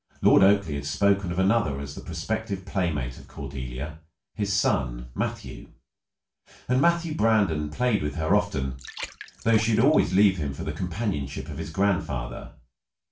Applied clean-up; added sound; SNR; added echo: none; Water; 20 dB; reverberation time 0.3 s.